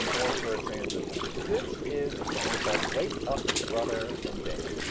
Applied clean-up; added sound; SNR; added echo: none; Gurgling; -3 dB; none.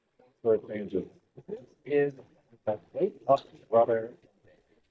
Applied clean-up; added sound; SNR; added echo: neural mask model DeepFilterNet 3.